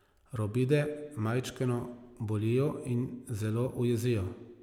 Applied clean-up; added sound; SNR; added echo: none; none; none; none.